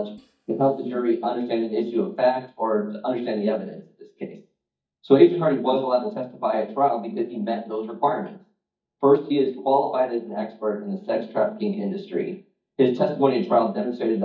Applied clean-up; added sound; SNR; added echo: neural mask model DeepFilterNet 3.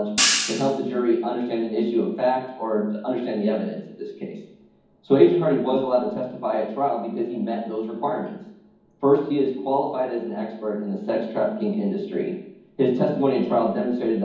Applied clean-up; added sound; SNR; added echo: none; Hi-hat; 2 dB; reverberation time 1.2 s.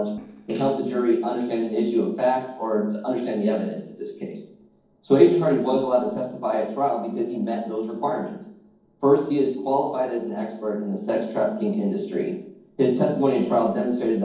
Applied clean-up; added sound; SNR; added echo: neural separator model SepFormer DNS4.